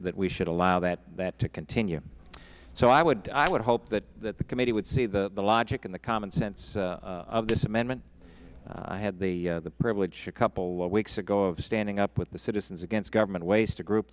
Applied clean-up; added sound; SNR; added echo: none; Hands; 18 dB; none.